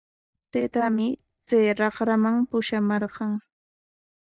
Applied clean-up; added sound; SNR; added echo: neural mask model DeepFilterNet 3.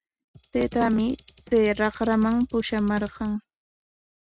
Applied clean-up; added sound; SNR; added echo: neural mask model RNNoise.